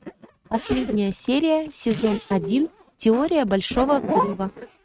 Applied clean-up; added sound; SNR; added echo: neural mask model RNNoise.